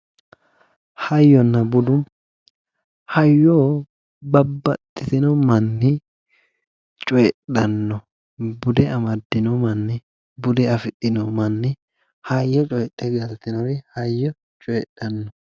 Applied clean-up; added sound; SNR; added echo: none; none; none; none.